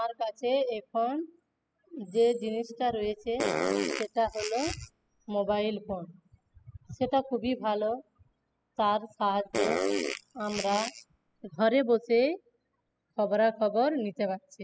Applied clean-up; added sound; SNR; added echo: classical method spectral subtraction.